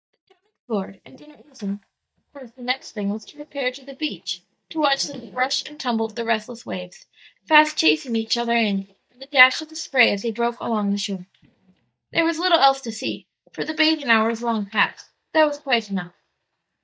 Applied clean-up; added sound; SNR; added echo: neural mask model DeepFilterNet 3.